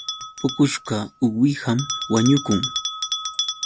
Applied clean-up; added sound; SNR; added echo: none; Bell; 7 dB; none.